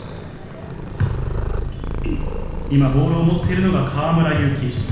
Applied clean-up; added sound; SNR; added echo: none; Purr; 6 dB; reverberation time 1.1 s.